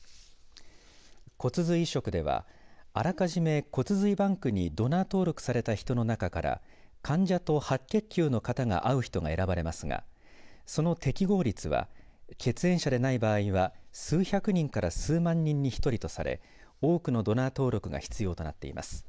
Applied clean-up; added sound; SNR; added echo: none; none; none; none.